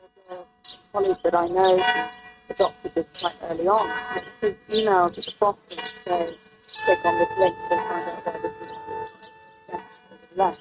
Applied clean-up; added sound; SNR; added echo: neural mask model RNNoise.